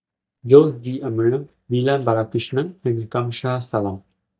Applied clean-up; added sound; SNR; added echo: neural mask model DeepFilterNet 3.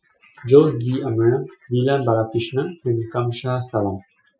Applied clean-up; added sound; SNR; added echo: classical method Wiener filter.